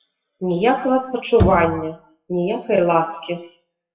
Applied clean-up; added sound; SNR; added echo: classical method WPE with log-MMSE.